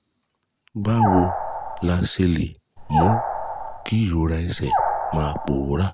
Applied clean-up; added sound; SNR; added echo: none; Animal; 3 dB; none.